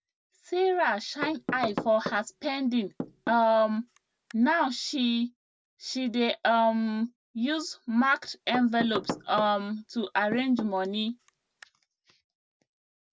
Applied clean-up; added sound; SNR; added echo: none; Knock / Wood; 11 dB; none.